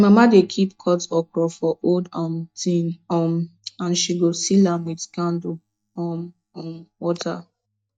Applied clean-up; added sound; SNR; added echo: neural mask model DeepFilterNet 3.